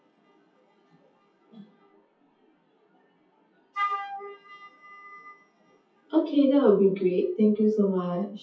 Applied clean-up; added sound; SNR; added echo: classical method WPE with log-MMSE.